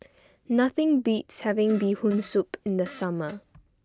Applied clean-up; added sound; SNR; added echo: none; Fart; 20 dB; none.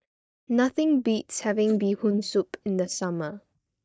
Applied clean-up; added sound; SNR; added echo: neural mask model DeepFilterNet 3.